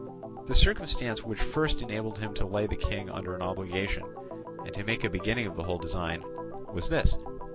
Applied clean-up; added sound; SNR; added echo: none; Organ; 11 dB; none.